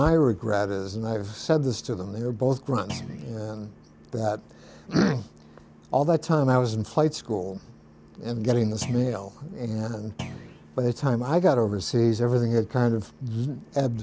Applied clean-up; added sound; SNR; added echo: none; Thump, thud; 13 dB; none.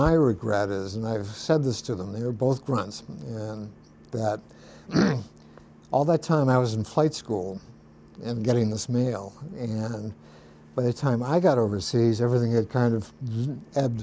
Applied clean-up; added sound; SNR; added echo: none; none; none; none.